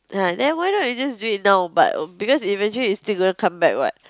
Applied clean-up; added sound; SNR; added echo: none; none; none; none.